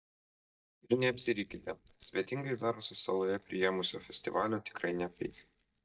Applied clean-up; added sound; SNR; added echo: neural mask model DeepFilterNet 3.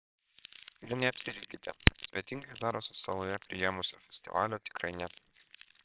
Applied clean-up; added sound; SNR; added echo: neural separator model SepFormer WHAMR!.